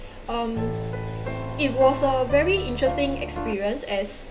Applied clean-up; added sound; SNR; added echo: none; Piano; 6 dB; none.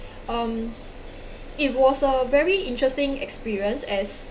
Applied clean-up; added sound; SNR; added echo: none; none; none; none.